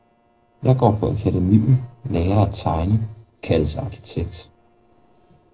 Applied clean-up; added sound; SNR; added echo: neural separator model SepFormer DNS4.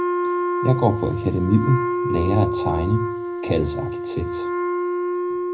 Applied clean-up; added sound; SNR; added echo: none; Wind instrument, woodwind instrument; 1 dB; reverberation time 0.4 s.